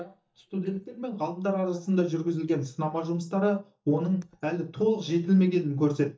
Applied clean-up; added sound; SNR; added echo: neural mask model DeepFilterNet 3.